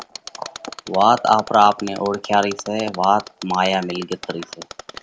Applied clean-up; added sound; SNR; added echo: none; Mechanisms; 16 dB; none.